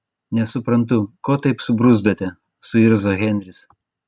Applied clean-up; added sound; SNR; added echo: none; none; none; none.